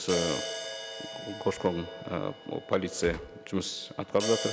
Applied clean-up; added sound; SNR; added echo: none; Crash cymbal + Gunshot, gunfire; 7 dB; none.